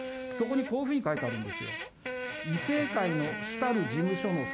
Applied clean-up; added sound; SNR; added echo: none; Fart; 5 dB; none.